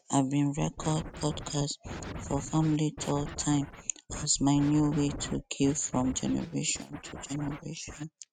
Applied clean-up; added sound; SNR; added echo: neural mask model RNNoise.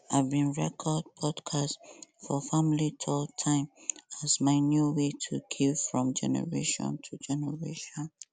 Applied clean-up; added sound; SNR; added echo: none; none; none; none.